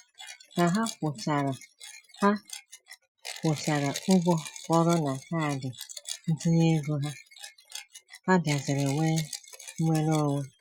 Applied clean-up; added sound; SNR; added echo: classical method Wiener filter.